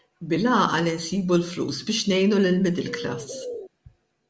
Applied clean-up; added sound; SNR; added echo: none; Bird; 10 dB; none.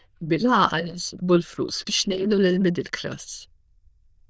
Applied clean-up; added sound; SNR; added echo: neural diffusion model UNIVERSE++.